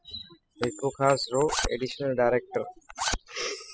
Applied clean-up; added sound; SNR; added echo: classical method spectral subtraction.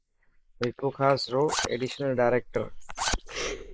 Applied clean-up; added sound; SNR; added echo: neural mask model Resemble Enhance denoiser.